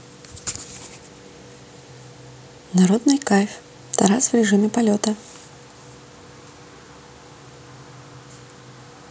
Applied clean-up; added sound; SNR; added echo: none; none; none; none.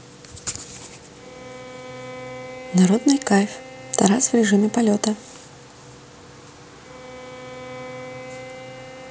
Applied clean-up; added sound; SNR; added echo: none; Bowed string instrument; 16 dB; none.